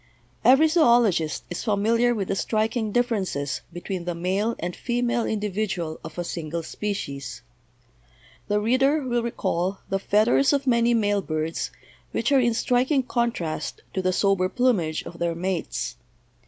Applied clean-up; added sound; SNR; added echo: none; none; none; none.